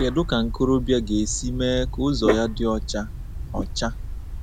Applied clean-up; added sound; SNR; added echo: none; Dog; 4 dB; none.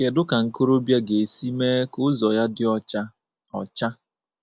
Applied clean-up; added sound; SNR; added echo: none; none; none; none.